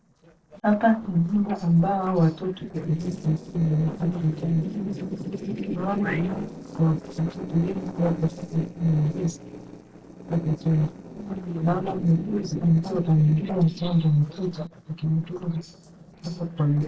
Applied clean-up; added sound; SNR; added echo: neural separator model SepFormer DNS4.